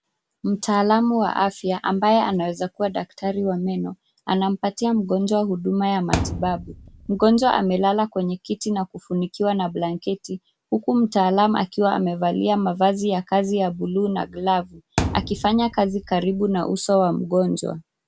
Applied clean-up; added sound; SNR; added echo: none; Thump, thud; 8 dB; none.